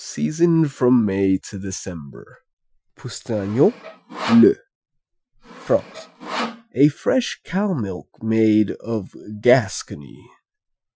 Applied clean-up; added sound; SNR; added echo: classical method Wiener filter.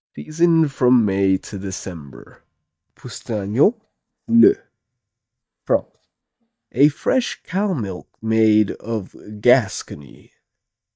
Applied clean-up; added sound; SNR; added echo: neural mask model DeepFilterNet 3.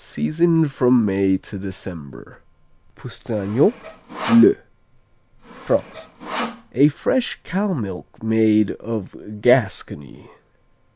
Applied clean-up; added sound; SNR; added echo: none; Sawing; 12 dB; none.